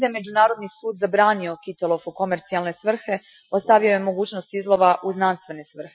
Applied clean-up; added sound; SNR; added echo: classical method Wiener filter.